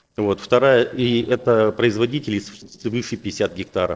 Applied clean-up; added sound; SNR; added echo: neural separator model SepFormer DNS4.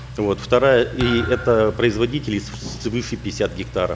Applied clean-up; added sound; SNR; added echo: none; Thump, thud + Engine; 12 dB; none.